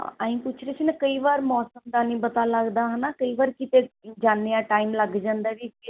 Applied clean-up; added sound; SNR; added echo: none; none; none; none.